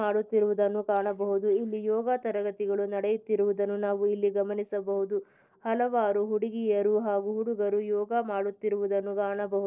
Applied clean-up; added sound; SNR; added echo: neural separator model SepFormer DNS4.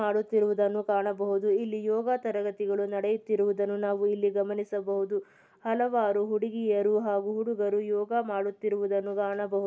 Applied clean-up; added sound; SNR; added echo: none; none; none; none.